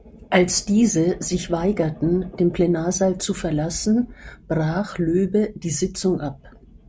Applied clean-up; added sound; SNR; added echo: none; none; none; none.